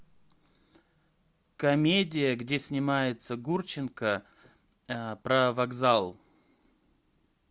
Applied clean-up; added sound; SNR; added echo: none; none; none; none.